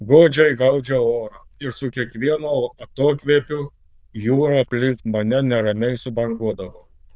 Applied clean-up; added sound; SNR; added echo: neural diffusion model UNIVERSE++.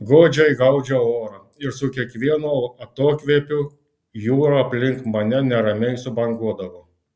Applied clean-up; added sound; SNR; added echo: none; none; none; none.